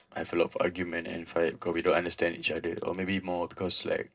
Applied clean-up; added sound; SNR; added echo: neural separator model SepFormer DNS4.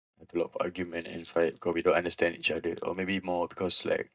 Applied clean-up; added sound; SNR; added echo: neural mask model DeepFilterNet 3.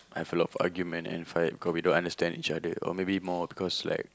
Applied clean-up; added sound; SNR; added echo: none; none; none; none.